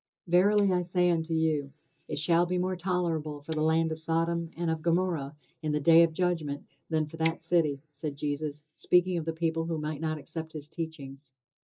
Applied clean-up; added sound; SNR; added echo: neural mask model DeepFilterNet 3.